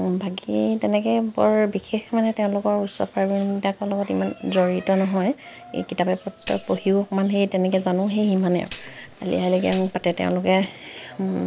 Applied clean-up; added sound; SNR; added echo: none; Tambourine; 1 dB; none.